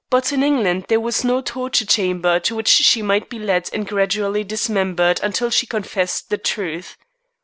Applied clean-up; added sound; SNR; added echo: none; none; none; none.